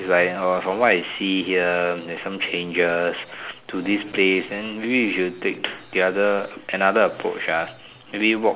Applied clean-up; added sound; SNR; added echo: none; none; none; none.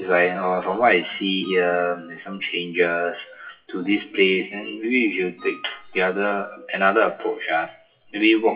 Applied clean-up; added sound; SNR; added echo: classical method WPE with log-MMSE.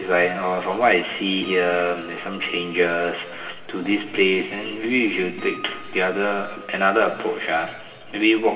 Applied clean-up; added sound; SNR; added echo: none; Acoustic guitar; 20 dB; reverberation time 2.3 s.